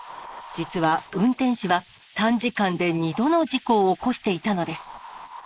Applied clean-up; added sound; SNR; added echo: neural mask model Resemble Enhance denoiser.